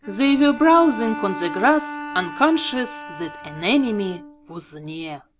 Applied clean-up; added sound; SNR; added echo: none; Bowed string instrument; 13 dB; none.